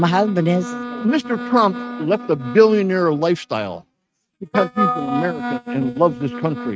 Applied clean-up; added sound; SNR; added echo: neural mask model RNNoise.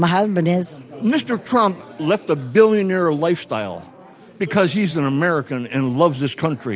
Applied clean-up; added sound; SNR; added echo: none; none; none; none.